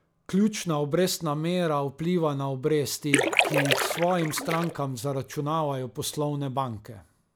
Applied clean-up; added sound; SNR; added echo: none; Splash, splatter; -1 dB; none.